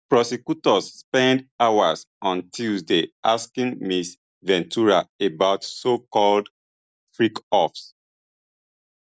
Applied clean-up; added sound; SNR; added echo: none; none; none; none.